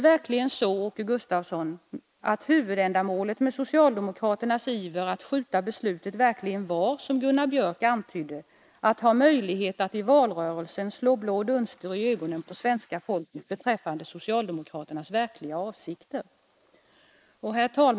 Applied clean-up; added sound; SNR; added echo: neural mask model Resemble Enhance denoiser.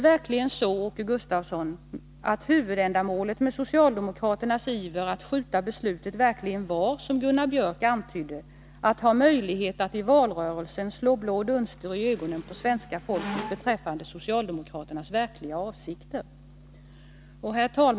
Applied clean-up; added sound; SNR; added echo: none; Squeak; 12 dB; none.